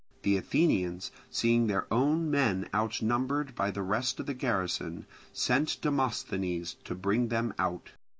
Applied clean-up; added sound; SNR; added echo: none; none; none; none.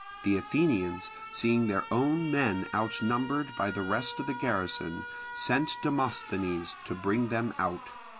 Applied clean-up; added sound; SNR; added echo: none; Alarm; 12 dB; none.